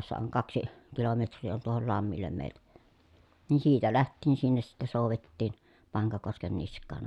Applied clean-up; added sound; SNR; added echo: none; none; none; none.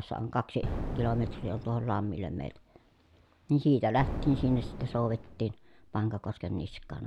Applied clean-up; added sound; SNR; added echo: none; Boom; 6 dB; none.